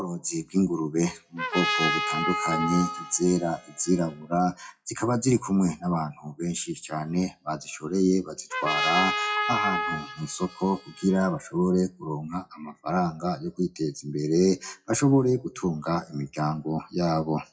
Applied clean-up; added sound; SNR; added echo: classical method WPE with log-MMSE.